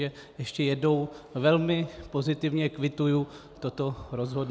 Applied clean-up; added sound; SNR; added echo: none; none; none; none.